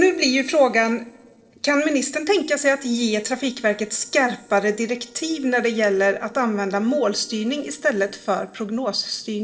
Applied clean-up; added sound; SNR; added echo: neural separator model SepFormer DNS4.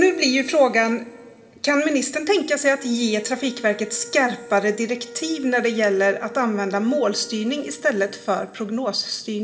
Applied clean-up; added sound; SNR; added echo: none; Wind instrument, woodwind instrument; 20 dB; reverberation time 2.1 s.